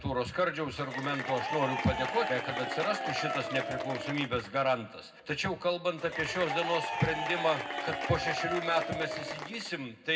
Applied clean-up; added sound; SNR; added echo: none; Applause / Crowd / Cheering; 3 dB; reverberation time 0.3 s.